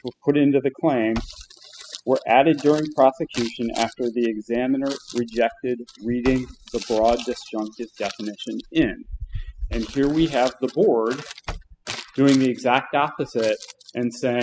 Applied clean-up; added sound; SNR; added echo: classical method spectral subtraction.